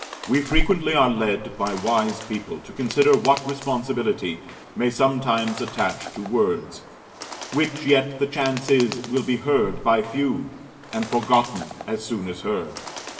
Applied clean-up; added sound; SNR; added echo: none; Bird; 15 dB; reverberation time 2.1 s.